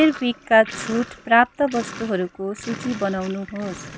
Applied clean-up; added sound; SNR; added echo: none; Sink (filling or washing); 15 dB; none.